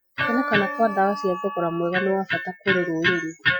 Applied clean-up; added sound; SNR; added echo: classical method Wiener filter.